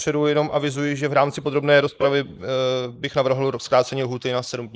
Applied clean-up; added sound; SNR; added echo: neural mask model Resemble Enhance denoiser.